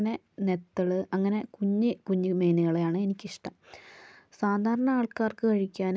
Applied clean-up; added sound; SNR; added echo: none; none; none; none.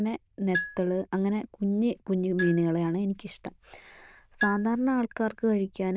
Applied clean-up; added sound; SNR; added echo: neural diffusion model UNIVERSE++.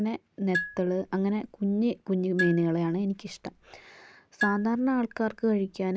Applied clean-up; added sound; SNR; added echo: none; Marimba, xylophone; 10 dB; none.